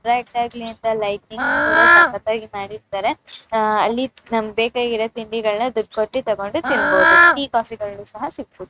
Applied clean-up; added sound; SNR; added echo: neural mask model RNNoise.